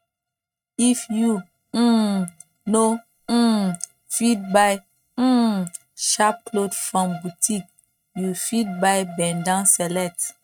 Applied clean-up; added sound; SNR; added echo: neural mask model RNNoise.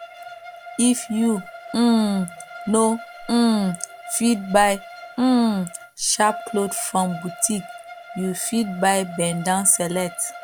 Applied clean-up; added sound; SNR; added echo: none; Bowed string instrument; 16 dB; none.